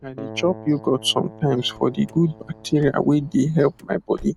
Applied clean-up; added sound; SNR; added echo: none; Car + Keyboard (musical); 19 dB; none.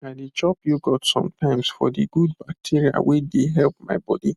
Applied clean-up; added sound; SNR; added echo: none; none; none; none.